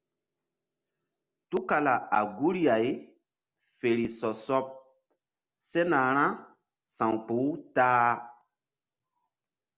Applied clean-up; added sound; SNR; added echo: none; none; none; none.